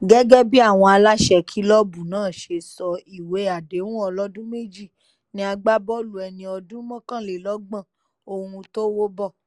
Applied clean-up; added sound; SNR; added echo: none; none; none; none.